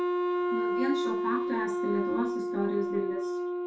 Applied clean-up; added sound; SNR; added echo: none; Wind instrument, woodwind instrument; -4 dB; reverberation time 0.3 s.